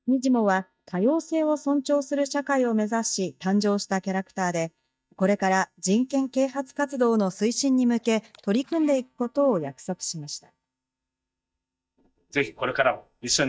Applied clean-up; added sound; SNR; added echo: neural mask model DeepFilterNet 3.